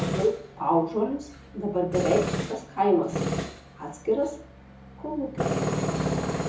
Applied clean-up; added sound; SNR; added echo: none; Tools; 3 dB; reverberation time 0.6 s.